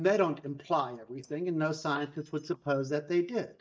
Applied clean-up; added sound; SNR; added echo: neural mask model DeepFilterNet 3.